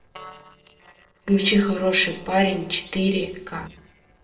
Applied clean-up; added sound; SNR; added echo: neural separator model SepFormer DNS4.